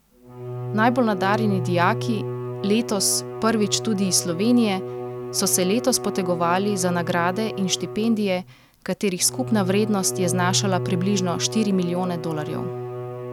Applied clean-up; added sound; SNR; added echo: none; Bowed string instrument; 7 dB; none.